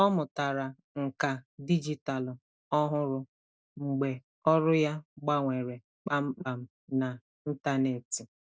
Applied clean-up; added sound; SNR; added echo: none; none; none; none.